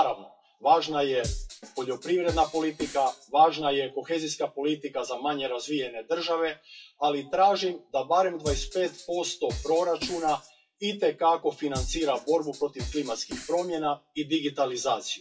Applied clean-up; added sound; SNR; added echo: classical method WPE with log-MMSE.